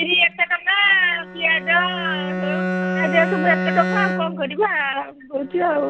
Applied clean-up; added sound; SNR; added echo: none; Bowed string instrument; 5 dB; none.